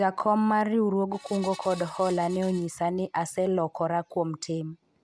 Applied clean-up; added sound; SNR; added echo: none; Screech; 19 dB; none.